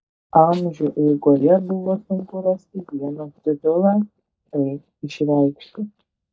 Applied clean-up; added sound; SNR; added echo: neural mask model DeepFilterNet 3.